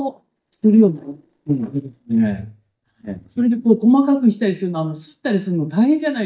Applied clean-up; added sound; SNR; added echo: neural mask model DeepFilterNet 3.